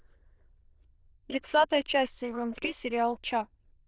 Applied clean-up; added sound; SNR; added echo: neural diffusion model UNIVERSE++.